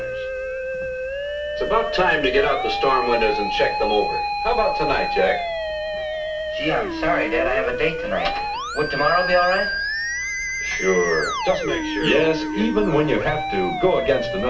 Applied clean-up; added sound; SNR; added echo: none; Musical instrument; 3 dB; reverberation time 0.3 s.